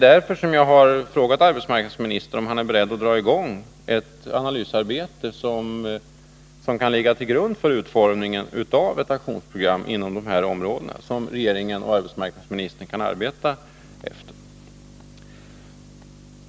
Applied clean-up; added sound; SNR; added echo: none; none; none; none.